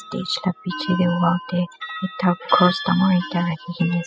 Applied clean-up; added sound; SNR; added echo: classical method spectral subtraction.